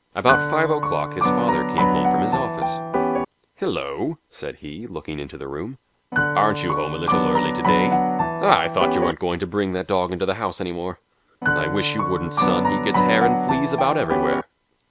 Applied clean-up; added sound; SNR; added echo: none; Piano; -4 dB; none.